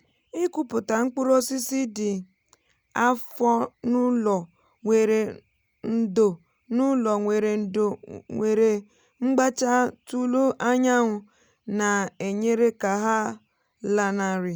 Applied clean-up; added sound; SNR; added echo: none; none; none; none.